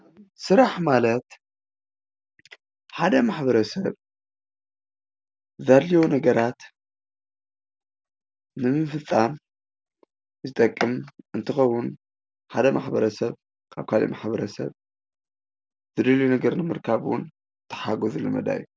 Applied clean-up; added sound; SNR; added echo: none; none; none; none.